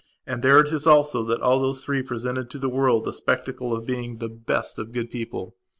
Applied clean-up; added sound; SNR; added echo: none; none; none; none.